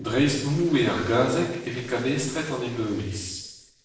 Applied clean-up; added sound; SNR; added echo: neural separator model SepFormer DNS4.